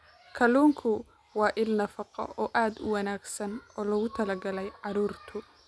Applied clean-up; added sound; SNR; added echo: none; none; none; none.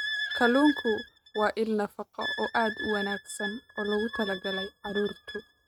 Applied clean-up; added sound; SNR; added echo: neural mask model RNNoise.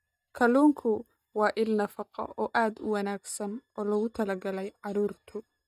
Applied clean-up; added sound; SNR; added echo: neural mask model DeepFilterNet 3.